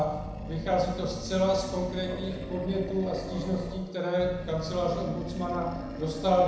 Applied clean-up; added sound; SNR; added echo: none; Animal; 9 dB; reverberation time 1.0 s.